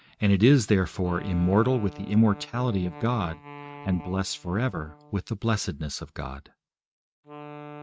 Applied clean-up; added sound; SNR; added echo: neural mask model RNNoise.